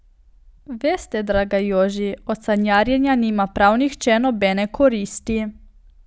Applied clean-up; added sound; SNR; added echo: none; none; none; none.